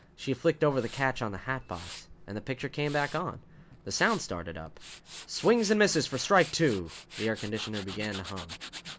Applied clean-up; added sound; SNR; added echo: none; Tools; 16 dB; none.